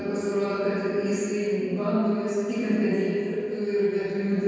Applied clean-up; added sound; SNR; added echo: none; none; none; reverberation time 2.1 s.